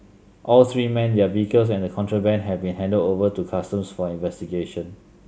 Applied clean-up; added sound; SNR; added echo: none; none; none; none.